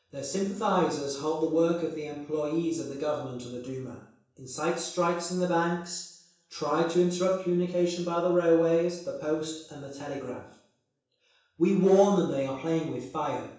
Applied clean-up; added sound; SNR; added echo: none; none; none; reverberation time 0.7 s.